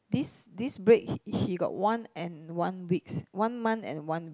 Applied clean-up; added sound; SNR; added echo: none; none; none; none.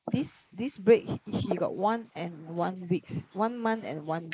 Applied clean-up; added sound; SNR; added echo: neural mask model Resemble Enhance denoiser.